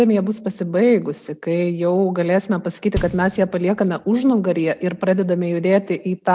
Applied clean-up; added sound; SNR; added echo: none; Bass drum; 16 dB; none.